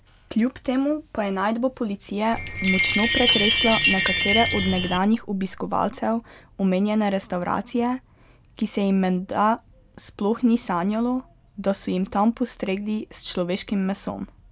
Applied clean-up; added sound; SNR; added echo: none; Chime; 0 dB; none.